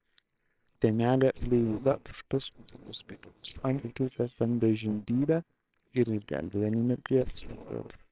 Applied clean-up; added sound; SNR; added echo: neural separator model SepFormer WHAMR!.